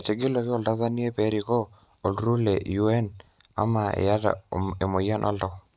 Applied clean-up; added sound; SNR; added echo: none; none; none; none.